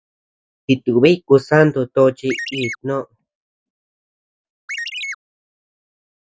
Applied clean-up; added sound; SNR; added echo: none; Chirp, tweet; 7 dB; none.